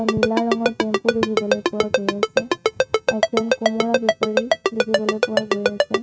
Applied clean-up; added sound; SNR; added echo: neural mask model RNNoise.